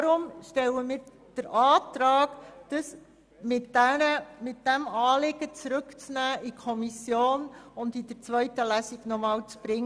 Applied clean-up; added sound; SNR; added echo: none; none; none; none.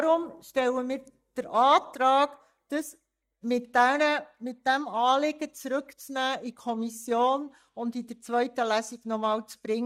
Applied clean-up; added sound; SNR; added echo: neural mask model DeepFilterNet 3.